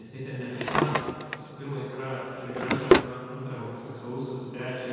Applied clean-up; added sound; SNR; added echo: none; Drawer open or close; -4 dB; reverberation time 2.0 s.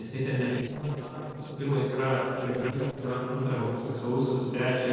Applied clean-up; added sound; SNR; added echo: neural separator model SepFormer DNS4.